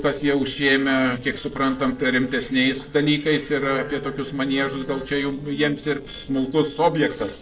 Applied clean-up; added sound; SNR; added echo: neural separator model SepFormer DNS4.